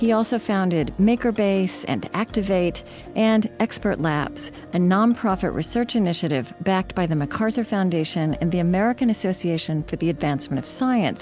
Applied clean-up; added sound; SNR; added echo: none; none; none; none.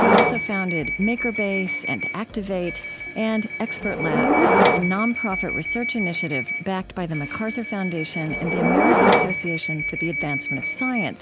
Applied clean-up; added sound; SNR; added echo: none; Subway, metro, underground / Door; -3 dB; none.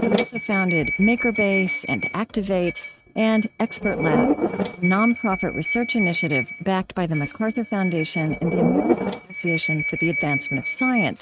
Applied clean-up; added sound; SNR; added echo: neural mask model RNNoise.